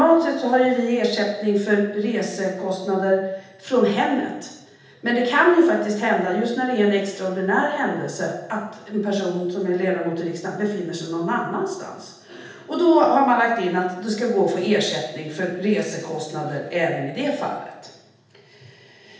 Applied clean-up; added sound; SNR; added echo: none; none; none; reverberation time 0.8 s.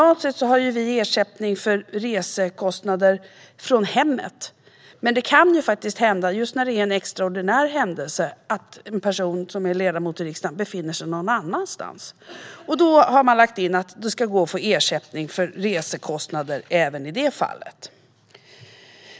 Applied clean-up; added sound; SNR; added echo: none; none; none; none.